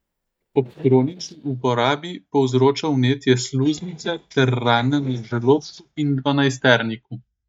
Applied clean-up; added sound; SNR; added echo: neural mask model DeepFilterNet 3.